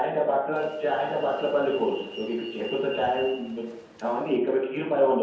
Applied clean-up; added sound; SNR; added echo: none; Alarm; 17 dB; reverberation time 0.9 s.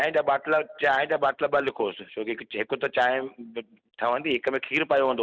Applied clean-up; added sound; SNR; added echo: none; none; none; none.